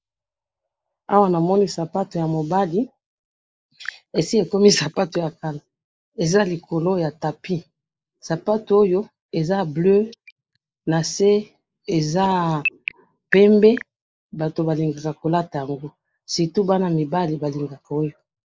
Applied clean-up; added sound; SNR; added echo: neural mask model Resemble Enhance denoiser.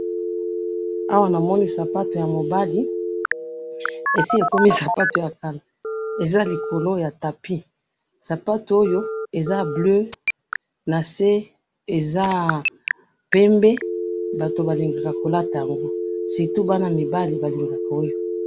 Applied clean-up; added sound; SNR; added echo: none; Telephone; 4 dB; none.